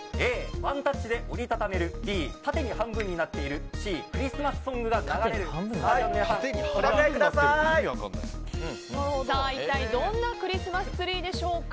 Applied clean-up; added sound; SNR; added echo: none; none; none; none.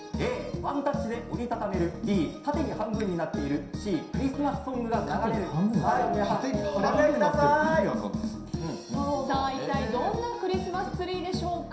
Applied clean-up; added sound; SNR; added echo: none; none; none; reverberation time 0.7 s.